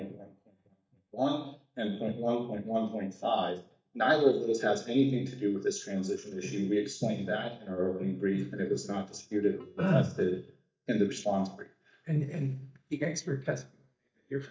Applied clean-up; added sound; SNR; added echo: neural mask model DeepFilterNet 3.